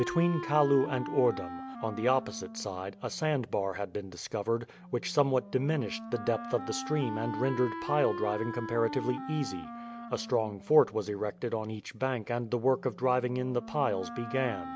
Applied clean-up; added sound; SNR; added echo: none; Wind instrument, woodwind instrument; 11 dB; none.